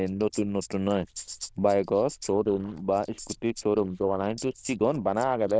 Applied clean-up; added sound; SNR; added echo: neural diffusion model UNIVERSE++.